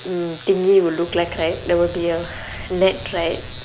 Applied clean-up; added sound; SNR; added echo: none; Bird; 15 dB; none.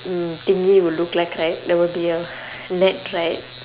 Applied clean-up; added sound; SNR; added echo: none; none; none; none.